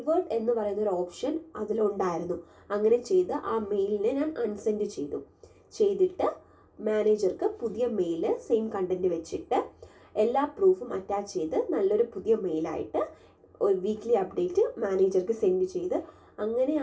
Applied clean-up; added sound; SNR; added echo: none; none; none; reverberation time 0.2 s.